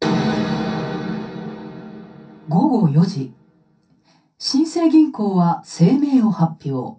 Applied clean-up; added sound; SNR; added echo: none; none; none; reverberation time 0.3 s.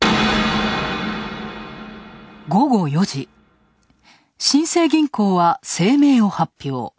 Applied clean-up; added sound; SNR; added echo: none; none; none; none.